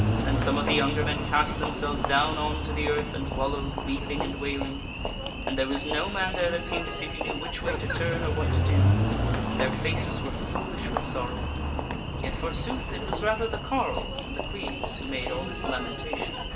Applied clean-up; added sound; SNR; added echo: none; Engine; -2 dB; reverberation time 1.6 s.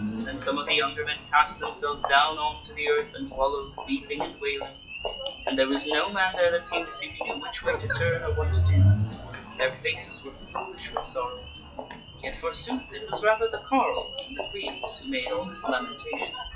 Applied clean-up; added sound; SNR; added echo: classical method WPE with log-MMSE.